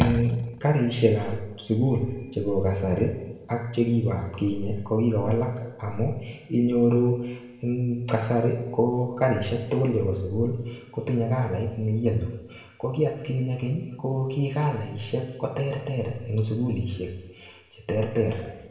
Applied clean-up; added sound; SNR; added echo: none; none; none; reverberation time 0.9 s.